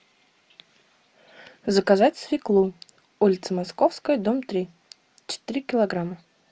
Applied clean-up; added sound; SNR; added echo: none; none; none; none.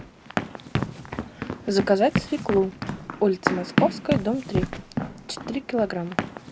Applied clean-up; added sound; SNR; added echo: none; Run; 3 dB; none.